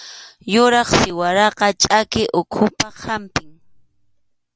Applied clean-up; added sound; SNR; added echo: none; none; none; none.